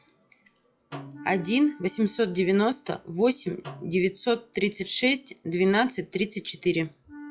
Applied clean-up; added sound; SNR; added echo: classical method log-MMSE.